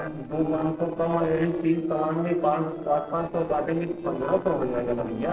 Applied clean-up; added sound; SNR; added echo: neural separator model SepFormer DNS4.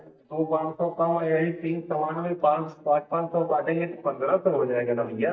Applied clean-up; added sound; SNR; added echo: neural mask model DeepFilterNet 3.